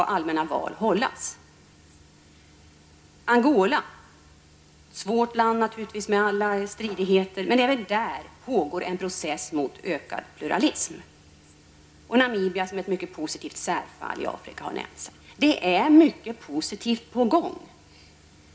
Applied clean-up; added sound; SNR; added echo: none; none; none; reverberation time 0.3 s.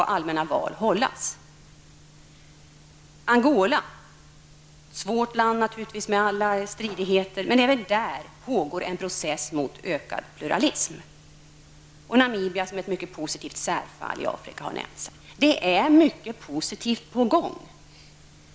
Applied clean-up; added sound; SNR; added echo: none; none; none; none.